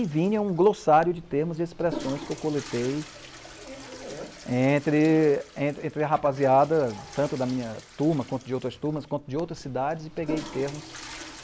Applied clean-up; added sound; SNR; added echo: none; Toilet flush / Water; 16 dB; none.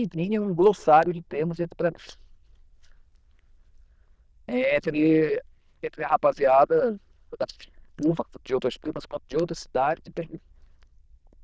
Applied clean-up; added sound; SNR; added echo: neural diffusion model UNIVERSE++.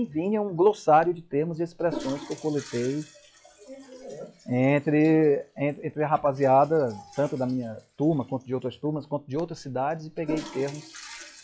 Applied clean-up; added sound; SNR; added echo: classical method log-MMSE.